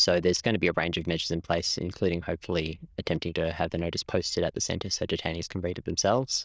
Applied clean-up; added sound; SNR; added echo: neural diffusion model UNIVERSE++.